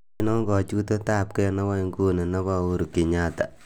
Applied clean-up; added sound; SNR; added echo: none; none; none; none.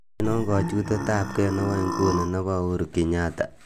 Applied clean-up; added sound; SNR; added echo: none; Burping, eructation; 5 dB; none.